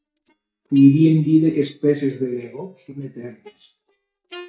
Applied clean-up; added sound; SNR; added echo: neural mask model DeepFilterNet 3.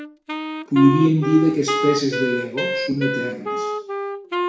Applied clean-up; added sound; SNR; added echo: none; Wind instrument, woodwind instrument; 4 dB; reverberation time 0.6 s.